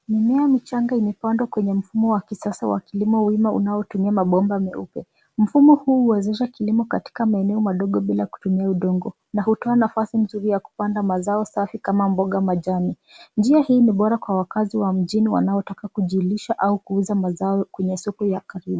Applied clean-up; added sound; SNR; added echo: none; none; none; none.